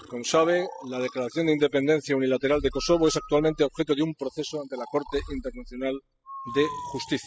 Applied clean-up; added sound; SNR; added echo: classical method spectral subtraction.